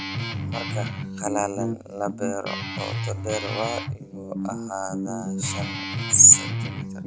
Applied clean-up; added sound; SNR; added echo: none; Guitar; 6 dB; none.